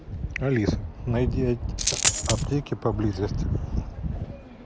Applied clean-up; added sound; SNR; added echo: none; Coin (dropping); -1 dB; none.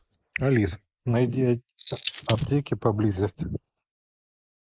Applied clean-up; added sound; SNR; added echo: neural mask model Resemble Enhance denoiser.